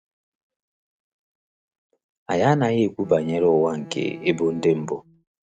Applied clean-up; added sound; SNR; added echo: neural mask model RNNoise.